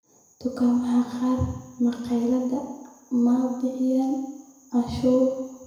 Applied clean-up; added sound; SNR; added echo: none; none; none; reverberation time 1.0 s.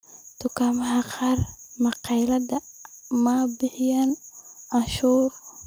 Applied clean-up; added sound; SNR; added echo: none; none; none; none.